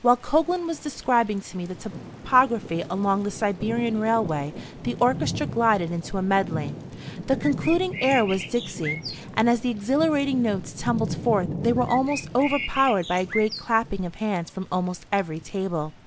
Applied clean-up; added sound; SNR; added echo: none; Thunder / Rain + Bird; 10 dB; none.